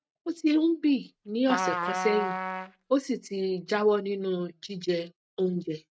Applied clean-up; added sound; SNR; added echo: neural mask model RNNoise.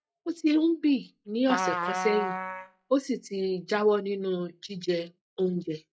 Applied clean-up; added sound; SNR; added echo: classical method log-MMSE.